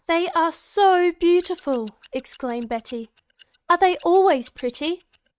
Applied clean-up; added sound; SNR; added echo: neural mask model RNNoise.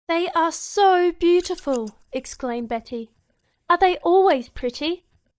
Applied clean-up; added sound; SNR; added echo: neural mask model DeepFilterNet 3.